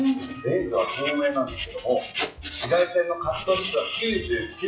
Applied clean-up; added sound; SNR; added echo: classical method WPE with log-MMSE.